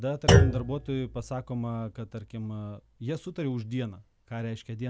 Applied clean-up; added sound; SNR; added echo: none; Thump, thud; -5 dB; none.